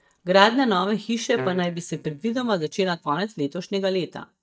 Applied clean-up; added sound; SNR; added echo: neural mask model DeepFilterNet 3.